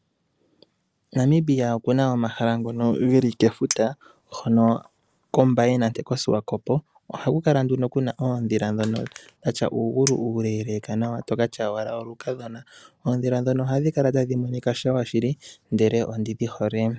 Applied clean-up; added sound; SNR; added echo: none; Crushing + Chink, clink; 16 dB; none.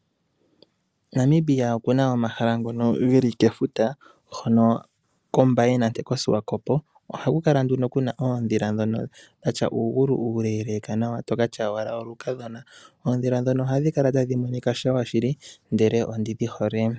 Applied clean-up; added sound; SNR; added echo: none; none; none; none.